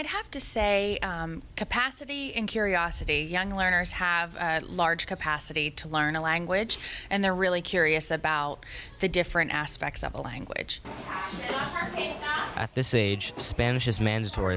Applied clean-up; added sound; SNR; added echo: none; none; none; none.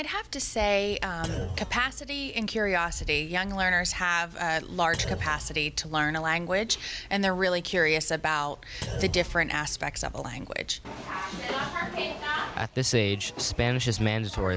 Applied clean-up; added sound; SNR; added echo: none; Thump, thud; 10 dB; none.